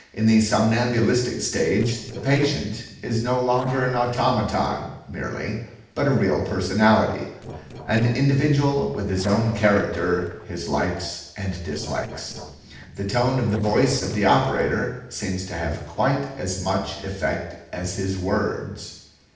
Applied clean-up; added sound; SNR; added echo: neural separator model SepFormer DNS4.